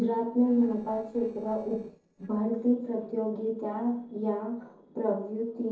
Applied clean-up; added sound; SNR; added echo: neural separator model SepFormer DNS4.